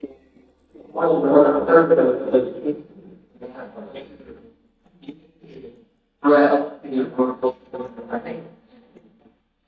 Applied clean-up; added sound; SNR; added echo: neural mask model DeepFilterNet 3.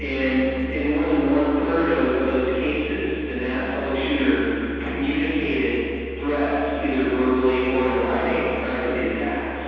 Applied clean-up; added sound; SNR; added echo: none; Musical instrument; 12 dB; reverberation time 2.1 s.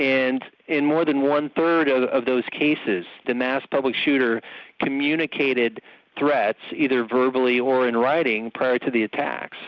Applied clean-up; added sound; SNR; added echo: none; none; none; none.